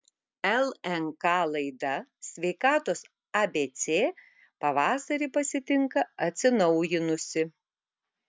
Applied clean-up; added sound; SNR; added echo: none; none; none; none.